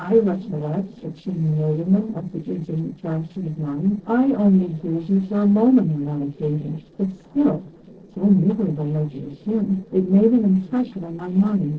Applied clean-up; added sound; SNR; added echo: neural separator model SepFormer DNS4.